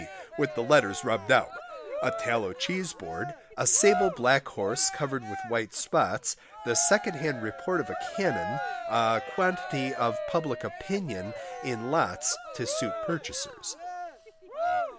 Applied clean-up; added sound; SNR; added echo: none; Cheering; 7 dB; none.